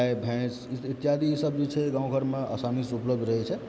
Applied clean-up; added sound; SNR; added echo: none; none; none; none.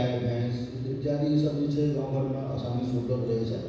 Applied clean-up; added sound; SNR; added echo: none; none; none; reverberation time 1.1 s.